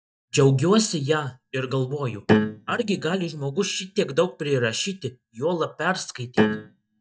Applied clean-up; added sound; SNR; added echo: neural mask model DeepFilterNet 3.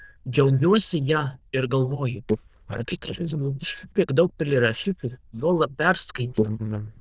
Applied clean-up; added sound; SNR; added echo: neural diffusion model UNIVERSE++.